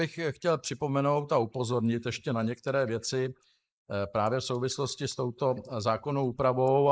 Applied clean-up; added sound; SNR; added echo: neural mask model Resemble Enhance denoiser.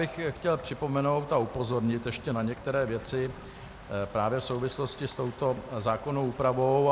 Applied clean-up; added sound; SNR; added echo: none; Rain; 18 dB; none.